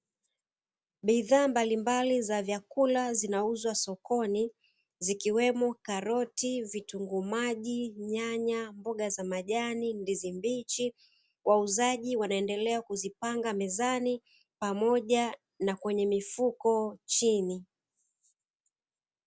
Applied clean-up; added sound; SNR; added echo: none; none; none; none.